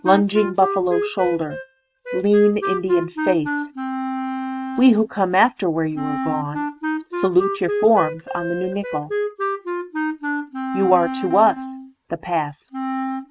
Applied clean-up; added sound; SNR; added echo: neural mask model RNNoise.